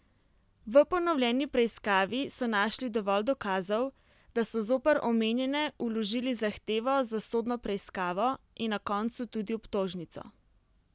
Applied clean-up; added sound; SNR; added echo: none; none; none; none.